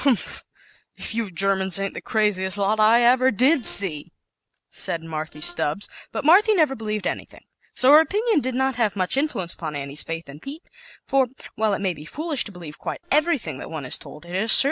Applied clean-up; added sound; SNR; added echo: neural separator model SepFormer DNS4.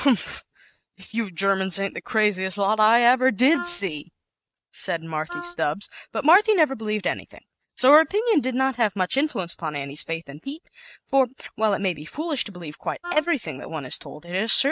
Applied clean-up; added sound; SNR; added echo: neural mask model RNNoise.